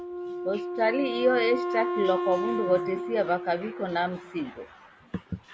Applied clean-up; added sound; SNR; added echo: none; Wind instrument, woodwind instrument; 4 dB; none.